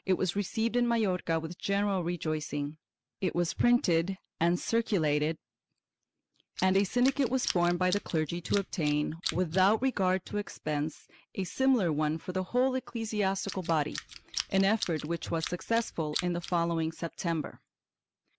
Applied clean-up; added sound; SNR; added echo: none; Tools; 11 dB; none.